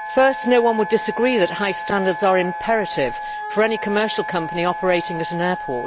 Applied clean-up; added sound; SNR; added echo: none; Wind instrument, woodwind instrument; 9 dB; none.